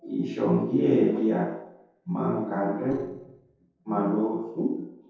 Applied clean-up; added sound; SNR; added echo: neural separator model SepFormer DNS4.